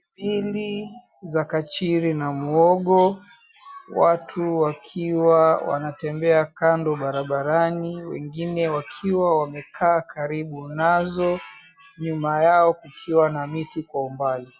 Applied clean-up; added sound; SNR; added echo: none; none; none; none.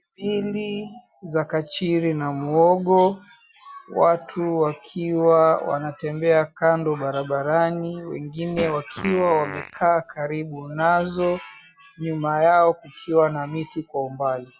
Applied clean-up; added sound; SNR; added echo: none; Fart; 13 dB; none.